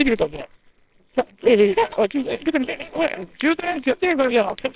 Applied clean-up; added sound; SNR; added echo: neural separator model SepFormer WHAMR!.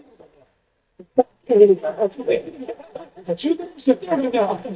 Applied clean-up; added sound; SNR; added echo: neural mask model DeepFilterNet 3.